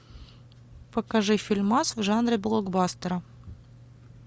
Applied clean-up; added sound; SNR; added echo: none; none; none; none.